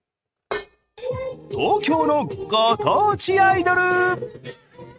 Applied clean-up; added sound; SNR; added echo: neural mask model RNNoise.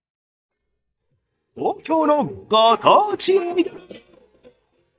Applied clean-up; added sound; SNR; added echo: neural mask model DeepFilterNet 3.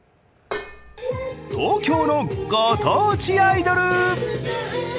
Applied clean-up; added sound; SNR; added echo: none; Dishes, pots, and pans; 12 dB; none.